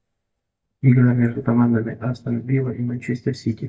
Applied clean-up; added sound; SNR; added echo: neural mask model DeepFilterNet 3.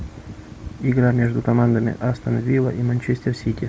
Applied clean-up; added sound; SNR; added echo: none; none; none; none.